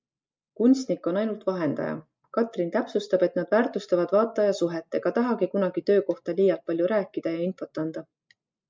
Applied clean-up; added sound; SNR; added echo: none; none; none; none.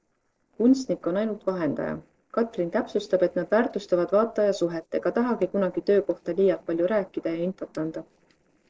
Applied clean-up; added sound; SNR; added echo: neural separator model SepFormer DNS4.